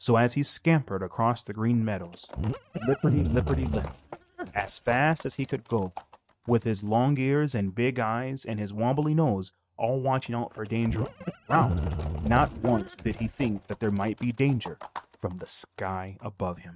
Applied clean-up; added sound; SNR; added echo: neural mask model RNNoise.